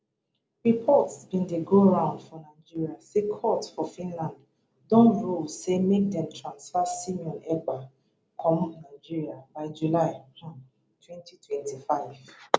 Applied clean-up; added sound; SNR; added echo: none; none; none; none.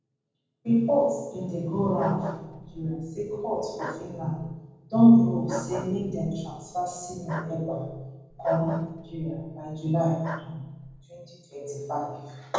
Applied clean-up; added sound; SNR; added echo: none; Bark; 13 dB; reverberation time 1.1 s.